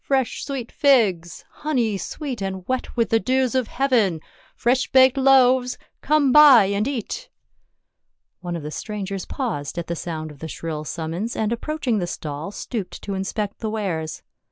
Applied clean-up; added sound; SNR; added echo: none; none; none; none.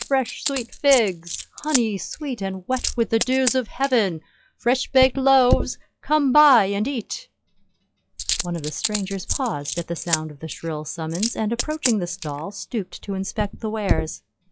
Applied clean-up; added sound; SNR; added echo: classical method log-MMSE.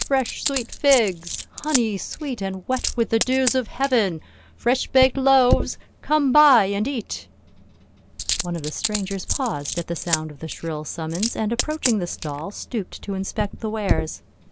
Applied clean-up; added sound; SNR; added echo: none; Coin (dropping); 7 dB; none.